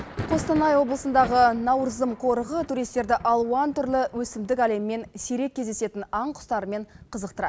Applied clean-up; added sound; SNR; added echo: none; Thunder; 15 dB; none.